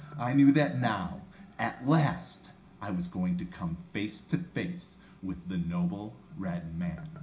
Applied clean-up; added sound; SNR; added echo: none; Marimba, xylophone; 17 dB; reverberation time 0.4 s.